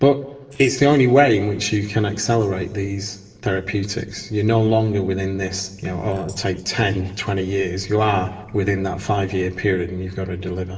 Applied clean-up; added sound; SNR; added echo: neural separator model SepFormer DNS4.